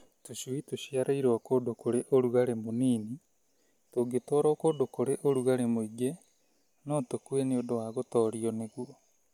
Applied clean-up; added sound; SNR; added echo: none; none; none; none.